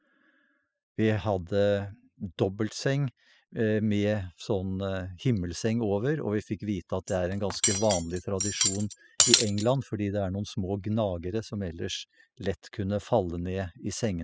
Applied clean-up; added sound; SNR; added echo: classical method spectral subtraction.